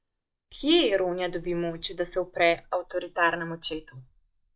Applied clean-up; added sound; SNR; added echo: neural mask model DeepFilterNet 3.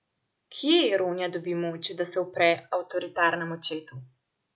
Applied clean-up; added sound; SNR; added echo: none; none; none; none.